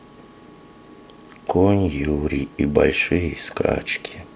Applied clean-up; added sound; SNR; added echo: none; none; none; none.